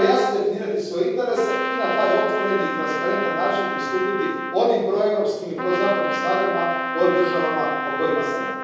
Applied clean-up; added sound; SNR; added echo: none; Trumpet; 5 dB; reverberation time 1.3 s.